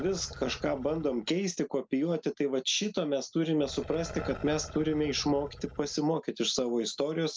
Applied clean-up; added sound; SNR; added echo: none; Growling; 16 dB; none.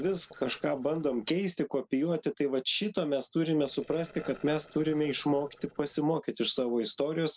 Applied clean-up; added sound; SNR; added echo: neural separator model SepFormer DNS4.